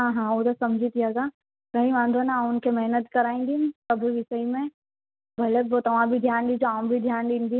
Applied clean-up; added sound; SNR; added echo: none; none; none; none.